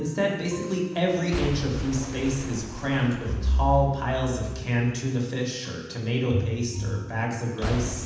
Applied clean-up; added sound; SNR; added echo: none; Shatter / Crushing / Boom; 11 dB; reverberation time 1.1 s.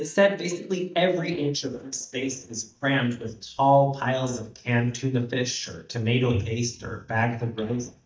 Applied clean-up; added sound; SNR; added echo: neural mask model DeepFilterNet 3.